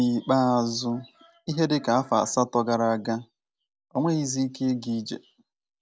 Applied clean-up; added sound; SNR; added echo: none; none; none; none.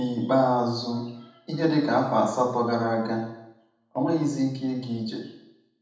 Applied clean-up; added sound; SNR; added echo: none; none; none; reverberation time 0.8 s.